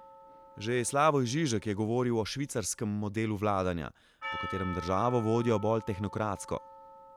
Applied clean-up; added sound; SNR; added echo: none; Percussion; 15 dB; none.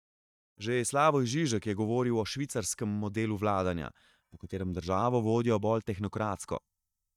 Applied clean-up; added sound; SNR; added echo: neural mask model DeepFilterNet 3.